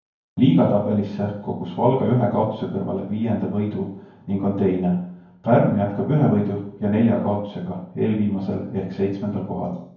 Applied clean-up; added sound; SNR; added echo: none; none; none; reverberation time 0.9 s.